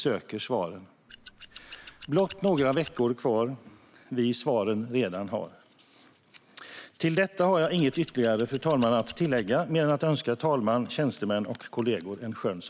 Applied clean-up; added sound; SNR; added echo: none; Scissors; 13 dB; none.